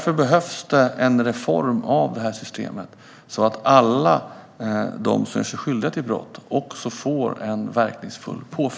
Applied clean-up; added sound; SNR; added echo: none; none; none; none.